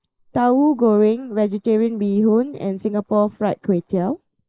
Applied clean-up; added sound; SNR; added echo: neural mask model Resemble Enhance denoiser.